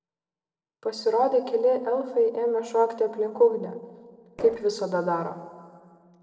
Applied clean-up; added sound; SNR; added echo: neural separator model SepFormer DNS4.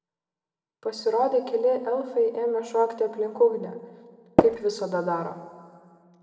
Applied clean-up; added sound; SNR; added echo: none; Tap; -5 dB; reverberation time 1.6 s.